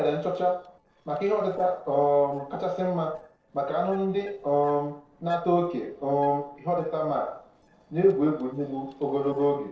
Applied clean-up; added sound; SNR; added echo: neural separator model SepFormer DNS4.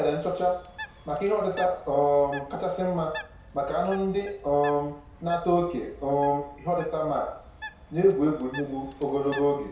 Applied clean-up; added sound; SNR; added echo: none; Bird; 17 dB; reverberation time 0.6 s.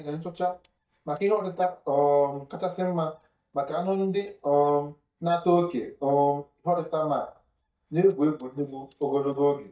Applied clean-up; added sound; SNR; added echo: neural mask model DeepFilterNet 3.